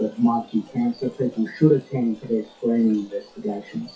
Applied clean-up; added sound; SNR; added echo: classical method WPE with log-MMSE.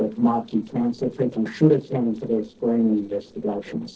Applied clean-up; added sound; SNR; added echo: neural separator model SepFormer DNS4.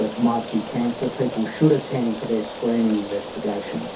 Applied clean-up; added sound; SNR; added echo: none; Rain; 11 dB; reverberation time 0.3 s.